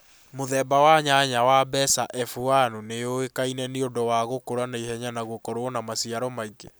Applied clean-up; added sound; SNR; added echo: none; none; none; none.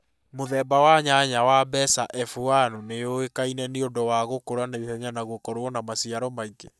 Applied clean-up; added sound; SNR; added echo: neural mask model DeepFilterNet 3.